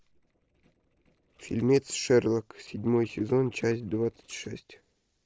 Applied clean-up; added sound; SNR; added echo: neural separator model SepFormer DNS4.